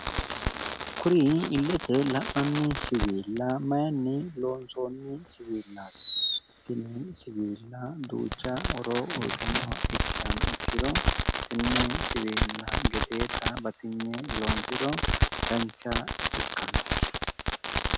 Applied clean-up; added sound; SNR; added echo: none; Fireworks; -3 dB; none.